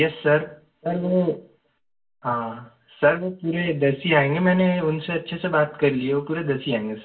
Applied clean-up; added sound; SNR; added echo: none; none; none; reverberation time 0.2 s.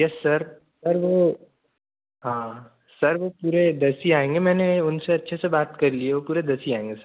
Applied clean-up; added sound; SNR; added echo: none; none; none; none.